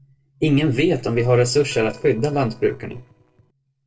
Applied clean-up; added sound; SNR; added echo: neural separator model SepFormer DNS4.